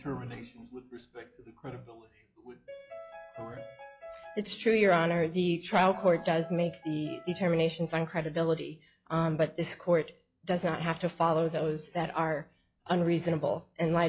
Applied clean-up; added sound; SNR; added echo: classical method log-MMSE.